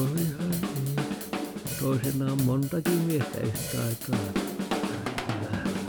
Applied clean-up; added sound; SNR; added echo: none; Drum / Drum kit; 3 dB; none.